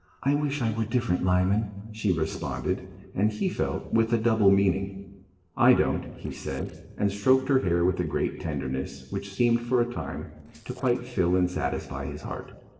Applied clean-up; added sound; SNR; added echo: neural separator model SepFormer DNS4.